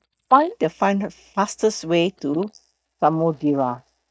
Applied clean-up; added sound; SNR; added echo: neural mask model DeepFilterNet 3.